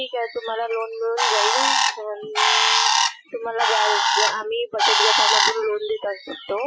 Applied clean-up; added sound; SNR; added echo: classical method Wiener filter.